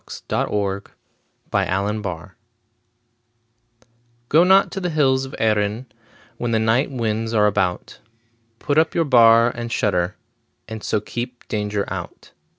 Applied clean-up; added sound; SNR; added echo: none; none; none; none.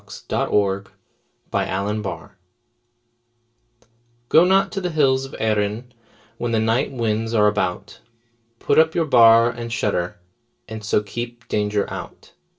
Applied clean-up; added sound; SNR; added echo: none; none; none; reverberation time 0.2 s.